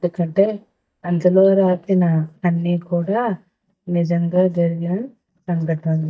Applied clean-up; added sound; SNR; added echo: neural mask model DeepFilterNet 3.